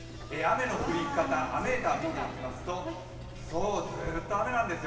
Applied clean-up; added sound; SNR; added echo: none; Writing; 11 dB; reverberation time 2.4 s.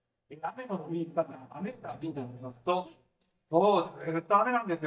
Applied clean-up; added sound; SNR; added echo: neural mask model DeepFilterNet 3.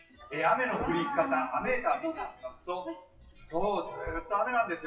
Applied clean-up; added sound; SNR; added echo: classical method WPE with log-MMSE.